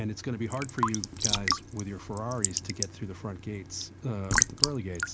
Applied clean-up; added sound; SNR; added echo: none; Raindrop / Drip / Trickle, dribble; -3 dB; none.